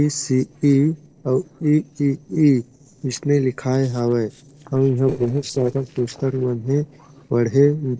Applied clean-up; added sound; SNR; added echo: neural separator model SepFormer DNS4.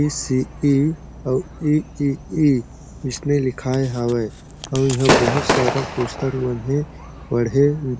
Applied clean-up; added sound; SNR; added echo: none; Gunshot, gunfire / Fireworks; 6 dB; none.